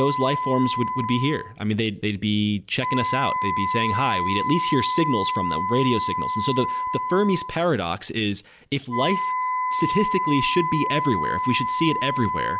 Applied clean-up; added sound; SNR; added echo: none; Wind instrument, woodwind instrument; 2 dB; none.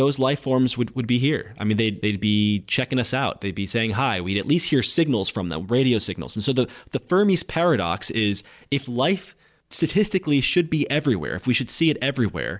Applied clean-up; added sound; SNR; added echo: none; none; none; none.